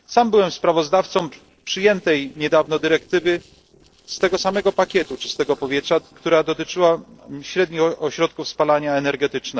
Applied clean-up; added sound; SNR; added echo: neural separator model SepFormer DNS4.